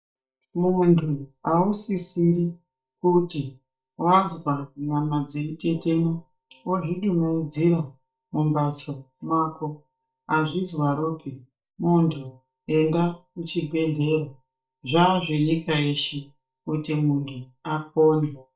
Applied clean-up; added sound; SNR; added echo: neural mask model DeepFilterNet 3.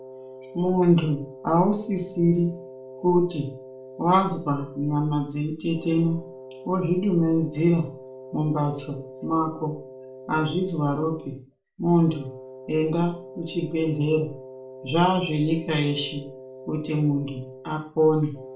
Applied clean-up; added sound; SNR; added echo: none; Wind instrument, woodwind instrument; 17 dB; reverberation time 0.4 s.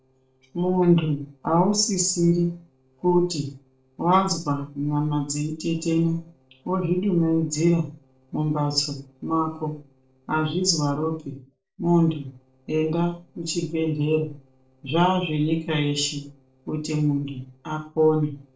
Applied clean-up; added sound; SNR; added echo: neural separator model SepFormer DNS4.